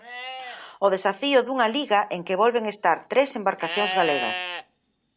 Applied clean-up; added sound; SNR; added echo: none; Livestock, farm animals, working animals; 10 dB; none.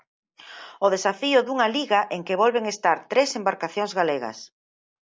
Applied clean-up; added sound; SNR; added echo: none; none; none; none.